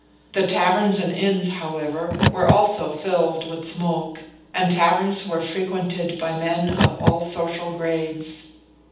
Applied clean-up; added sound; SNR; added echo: none; Car; 3 dB; reverberation time 0.8 s.